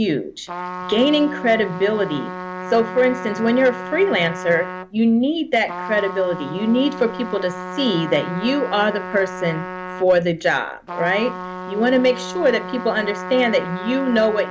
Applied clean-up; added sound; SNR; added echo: none; Trumpet; 10 dB; none.